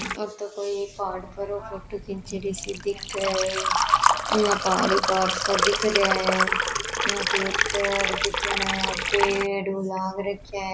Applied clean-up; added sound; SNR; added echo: none; Liquid; -1 dB; none.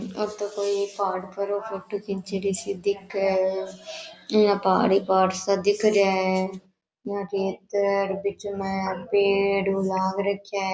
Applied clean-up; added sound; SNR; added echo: none; none; none; none.